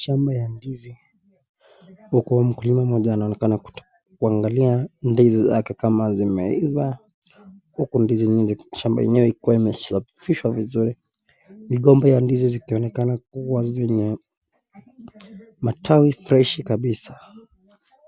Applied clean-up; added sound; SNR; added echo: none; none; none; none.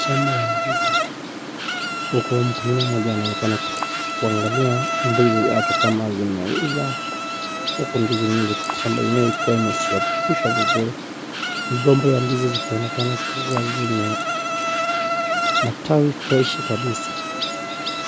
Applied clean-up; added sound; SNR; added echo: none; Insect; 1 dB; none.